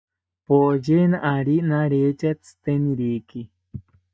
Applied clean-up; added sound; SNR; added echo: neural mask model DeepFilterNet 3.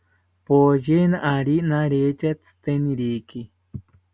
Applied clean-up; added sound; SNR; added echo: none; none; none; none.